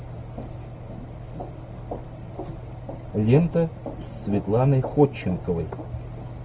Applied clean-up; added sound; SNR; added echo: none; none; none; none.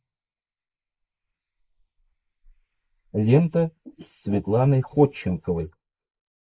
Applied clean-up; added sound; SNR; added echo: neural mask model Resemble Enhance denoiser.